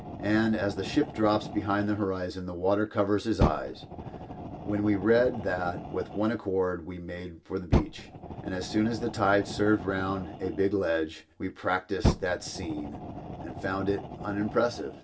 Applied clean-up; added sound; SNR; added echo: none; Fire; 7 dB; reverberation time 0.2 s.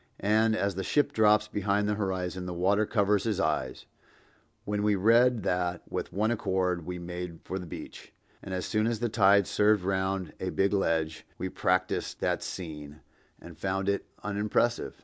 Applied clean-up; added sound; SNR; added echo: none; none; none; none.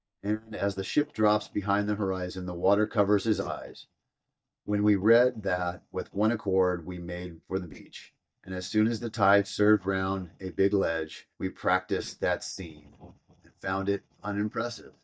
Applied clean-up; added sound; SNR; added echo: neural mask model DeepFilterNet 3.